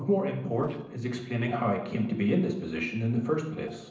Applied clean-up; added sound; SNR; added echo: neural separator model SepFormer DNS4.